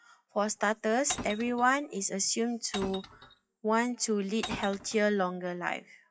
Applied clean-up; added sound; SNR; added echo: classical method WPE with log-MMSE.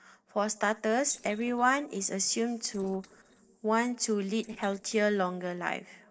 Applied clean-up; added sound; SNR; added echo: neural separator model SepFormer DNS4.